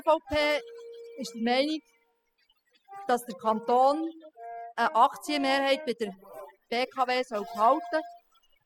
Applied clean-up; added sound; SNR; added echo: classical method spectral subtraction.